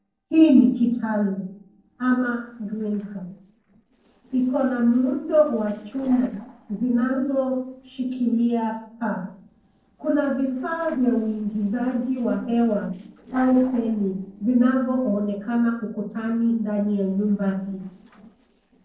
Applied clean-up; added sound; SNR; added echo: neural separator model SepFormer DNS4.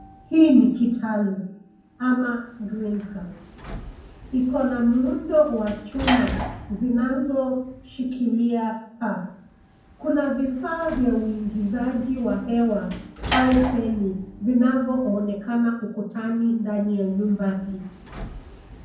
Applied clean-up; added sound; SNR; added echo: none; Sliding door / Slam; 13 dB; reverberation time 0.9 s.